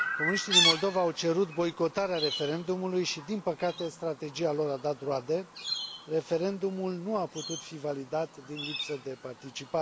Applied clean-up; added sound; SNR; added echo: none; Chirp, tweet; 4 dB; none.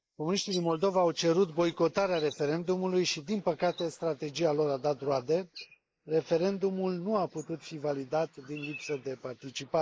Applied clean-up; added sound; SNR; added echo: neural mask model Resemble Enhance denoiser.